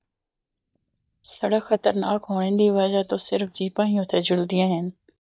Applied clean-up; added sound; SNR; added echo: neural mask model DeepFilterNet 3.